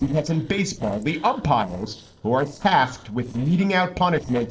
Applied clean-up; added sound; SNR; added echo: neural separator model SepFormer DNS4.